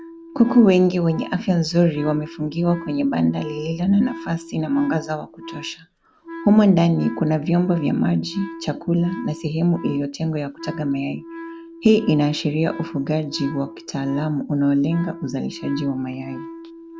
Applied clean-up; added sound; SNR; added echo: none; Wind instrument, woodwind instrument; 15 dB; none.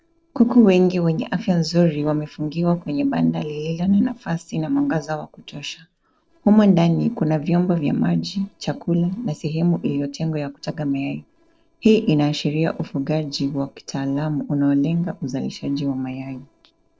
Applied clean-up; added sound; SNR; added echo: neural separator model SepFormer DNS4.